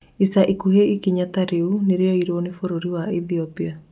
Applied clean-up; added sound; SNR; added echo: none; none; none; none.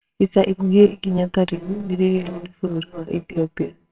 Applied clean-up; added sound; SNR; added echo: neural separator model SepFormer WHAMR!.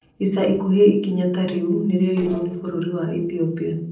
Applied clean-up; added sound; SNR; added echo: neural separator model SepFormer DNS4.